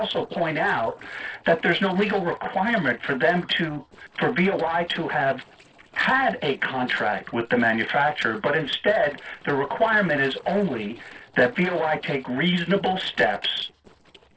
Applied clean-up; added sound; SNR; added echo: neural separator model SepFormer DNS4.